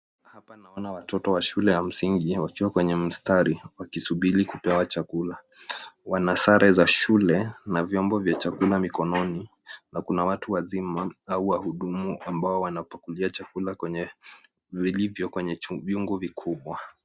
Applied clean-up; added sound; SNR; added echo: none; none; none; none.